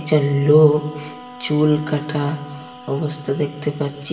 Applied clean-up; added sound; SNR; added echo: none; Wind instrument, woodwind instrument; 20 dB; reverberation time 1.0 s.